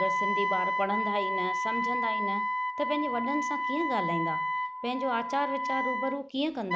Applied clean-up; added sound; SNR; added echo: none; Wind instrument, woodwind instrument; -2 dB; none.